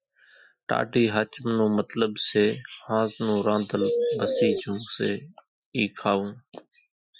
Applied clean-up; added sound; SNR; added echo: classical method Wiener filter.